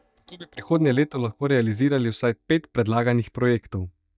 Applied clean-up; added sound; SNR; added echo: neural mask model DeepFilterNet 3.